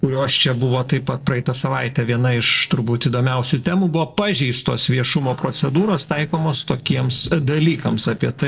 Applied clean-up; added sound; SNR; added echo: neural separator model SepFormer DNS4.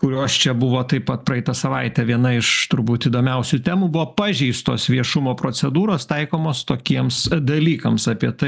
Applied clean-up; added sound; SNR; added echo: none; none; none; none.